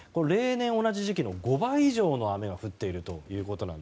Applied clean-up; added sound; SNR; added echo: none; none; none; none.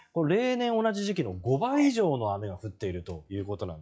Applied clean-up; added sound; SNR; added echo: classical method log-MMSE.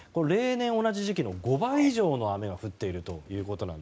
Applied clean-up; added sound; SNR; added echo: none; Frog; 18 dB; none.